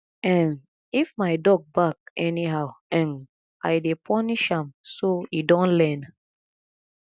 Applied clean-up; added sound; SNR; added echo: none; none; none; none.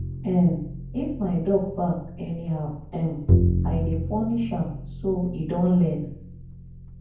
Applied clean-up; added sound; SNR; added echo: none; Bowed string instrument; 2 dB; reverberation time 0.9 s.